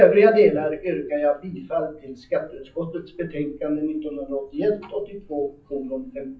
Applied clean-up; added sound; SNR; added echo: classical method WPE with log-MMSE.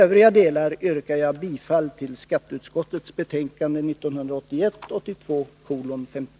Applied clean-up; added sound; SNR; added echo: none; none; none; none.